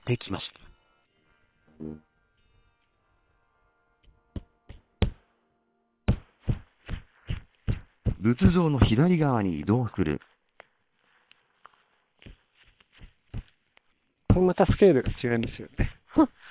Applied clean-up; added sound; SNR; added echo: neural separator model SepFormer WHAM!.